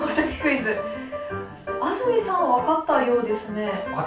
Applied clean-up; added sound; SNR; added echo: none; none; none; reverberation time 0.3 s.